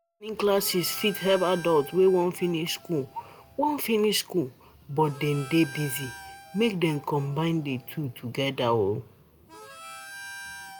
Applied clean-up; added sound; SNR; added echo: none; Harmonica; 18 dB; none.